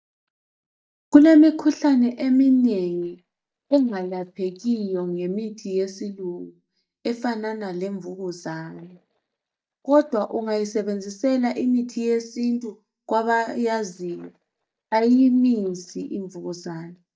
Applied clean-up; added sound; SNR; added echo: neural mask model DeepFilterNet 3.